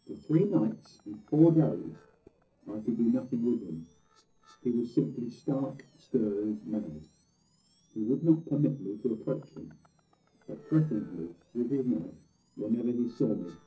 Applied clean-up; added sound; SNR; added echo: neural separator model SepFormer DNS4.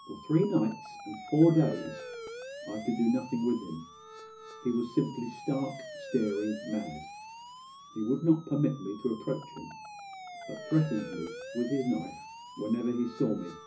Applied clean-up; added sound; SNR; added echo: none; Siren; 14 dB; reverberation time 0.4 s.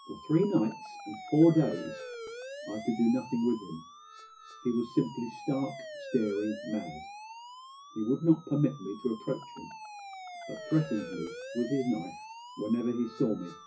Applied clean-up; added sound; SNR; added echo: classical method WPE with log-MMSE.